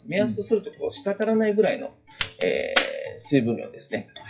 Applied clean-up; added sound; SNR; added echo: classical method WPE with log-MMSE.